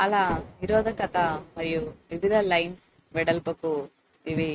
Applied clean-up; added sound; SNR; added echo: neural mask model RNNoise.